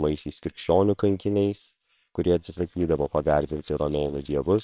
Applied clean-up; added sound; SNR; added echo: neural separator model SepFormer WHAMR!.